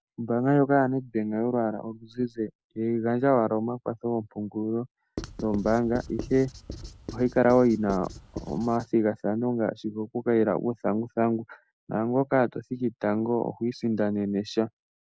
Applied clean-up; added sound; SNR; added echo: none; Writing; 13 dB; none.